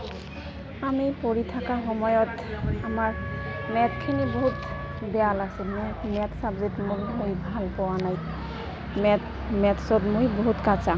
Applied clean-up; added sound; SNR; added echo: none; Wind instrument, woodwind instrument; 12 dB; none.